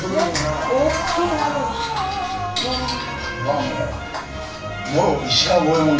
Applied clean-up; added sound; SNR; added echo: none; none; none; reverberation time 0.3 s.